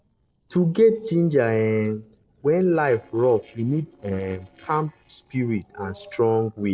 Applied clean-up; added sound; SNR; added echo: neural separator model SepFormer DNS4.